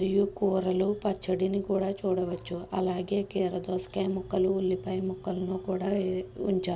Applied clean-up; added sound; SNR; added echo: none; none; none; none.